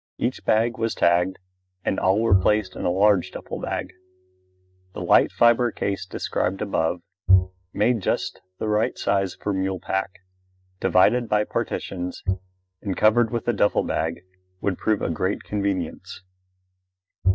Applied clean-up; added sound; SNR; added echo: neural mask model DeepFilterNet 3.